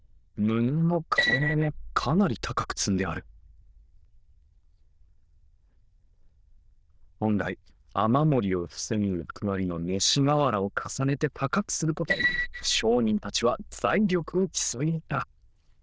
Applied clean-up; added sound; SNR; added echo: neural diffusion model UNIVERSE++.